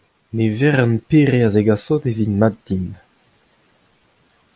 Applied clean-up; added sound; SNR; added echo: none; none; none; none.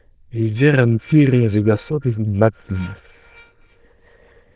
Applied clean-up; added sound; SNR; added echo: neural diffusion model UNIVERSE++.